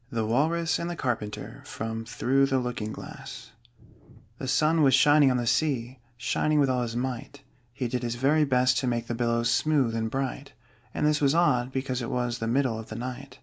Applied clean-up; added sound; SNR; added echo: none; none; none; none.